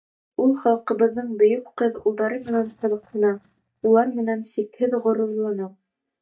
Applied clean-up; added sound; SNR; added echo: neural mask model DeepFilterNet 3.